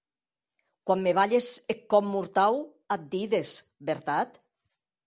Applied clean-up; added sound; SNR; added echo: none; none; none; none.